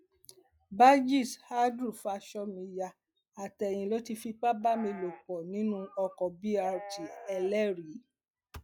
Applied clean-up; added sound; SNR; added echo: classical method log-MMSE.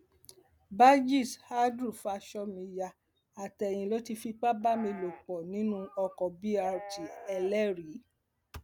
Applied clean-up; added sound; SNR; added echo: none; Livestock, farm animals, working animals; 16 dB; none.